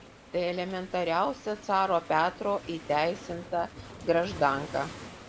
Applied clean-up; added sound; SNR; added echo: none; Waves, surf; 16 dB; none.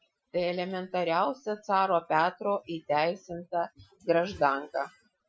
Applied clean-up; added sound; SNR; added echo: classical method Wiener filter.